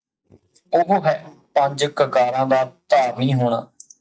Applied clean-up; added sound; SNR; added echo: neural mask model DeepFilterNet 3.